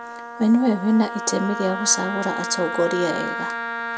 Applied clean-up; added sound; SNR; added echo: none; Wind instrument, woodwind instrument; 7 dB; none.